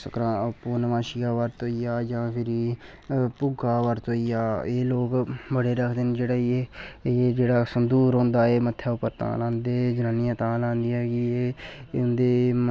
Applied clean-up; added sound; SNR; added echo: none; none; none; none.